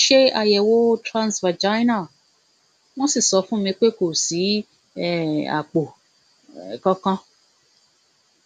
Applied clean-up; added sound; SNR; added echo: none; none; none; none.